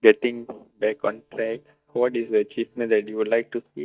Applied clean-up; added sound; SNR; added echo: neural mask model DeepFilterNet 3.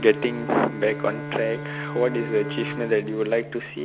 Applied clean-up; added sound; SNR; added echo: none; Bowed string instrument; 9 dB; none.